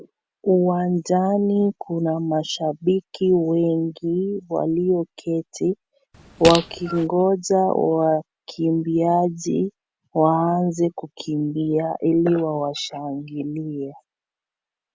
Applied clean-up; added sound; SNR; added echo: none; Fart; 7 dB; none.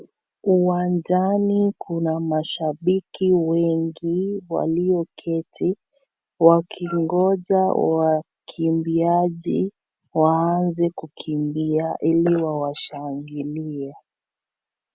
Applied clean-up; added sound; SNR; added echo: none; none; none; none.